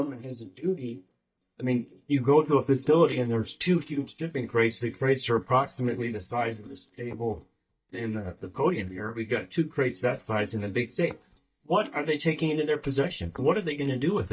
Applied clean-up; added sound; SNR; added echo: neural mask model DeepFilterNet 3.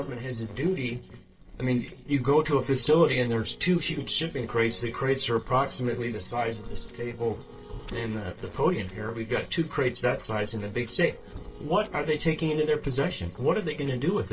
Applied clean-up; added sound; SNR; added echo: neural separator model SepFormer DNS4.